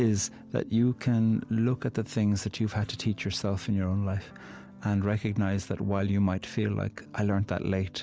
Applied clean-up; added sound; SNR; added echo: none; none; none; none.